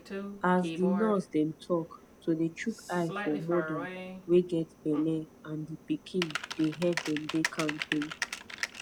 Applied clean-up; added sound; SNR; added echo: none; Typing; 8 dB; none.